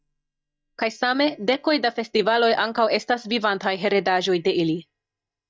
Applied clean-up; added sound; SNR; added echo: neural mask model DeepFilterNet 3.